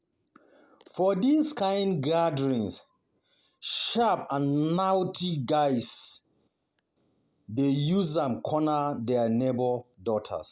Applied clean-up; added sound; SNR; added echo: none; none; none; none.